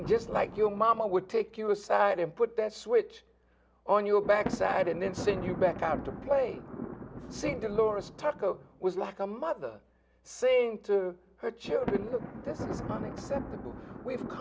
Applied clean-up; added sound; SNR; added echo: none; Thunder; 11 dB; none.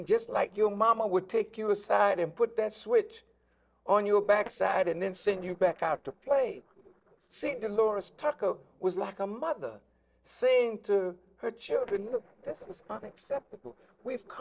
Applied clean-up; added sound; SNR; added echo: neural separator model SepFormer DNS4.